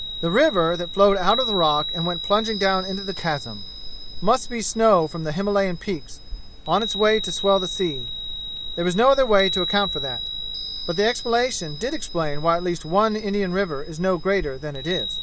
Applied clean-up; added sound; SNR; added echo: none; Chime; 7 dB; none.